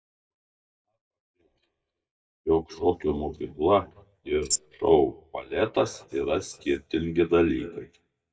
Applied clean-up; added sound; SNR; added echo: neural mask model DeepFilterNet 3.